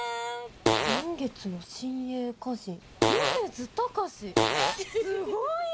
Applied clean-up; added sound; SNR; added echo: none; Fart; -2 dB; none.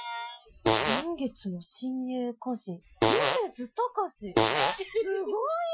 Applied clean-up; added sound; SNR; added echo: classical method Wiener filter.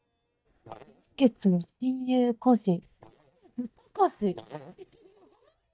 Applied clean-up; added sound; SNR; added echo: neural mask model DeepFilterNet 3.